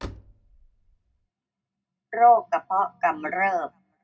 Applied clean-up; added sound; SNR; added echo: none; Slam; 18 dB; reverberation time 0.2 s.